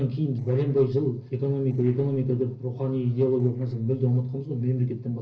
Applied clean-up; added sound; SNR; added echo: neural separator model SepFormer DNS4.